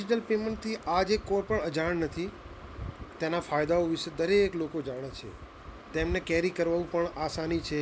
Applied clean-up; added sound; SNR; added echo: none; none; none; none.